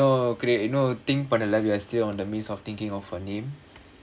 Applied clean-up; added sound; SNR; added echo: none; none; none; none.